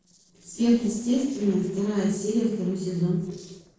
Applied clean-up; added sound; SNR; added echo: neural separator model SepFormer DNS4.